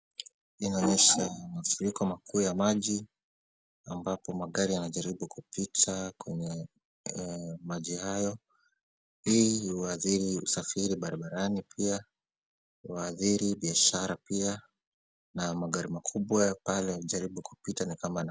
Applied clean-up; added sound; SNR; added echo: none; none; none; none.